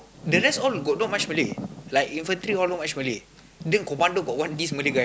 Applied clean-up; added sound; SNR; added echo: none; none; none; none.